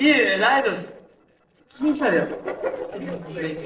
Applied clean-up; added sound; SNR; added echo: neural separator model SepFormer DNS4.